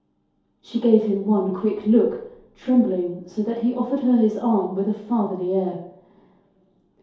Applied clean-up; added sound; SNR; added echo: none; none; none; reverberation time 2.4 s.